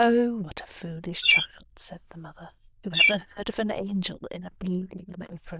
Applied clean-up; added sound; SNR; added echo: neural diffusion model UNIVERSE++.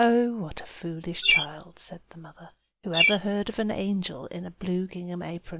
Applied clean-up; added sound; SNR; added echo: none; Bird; -1 dB; none.